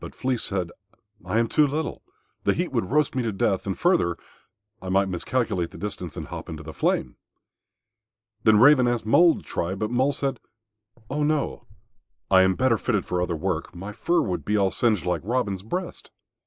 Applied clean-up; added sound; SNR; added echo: neural mask model Resemble Enhance denoiser.